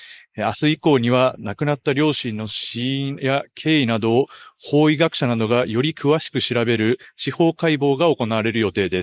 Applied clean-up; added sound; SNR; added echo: neural mask model Resemble Enhance denoiser.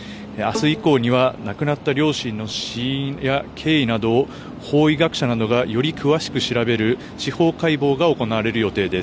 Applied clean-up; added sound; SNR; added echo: none; Bowed string instrument; 16 dB; none.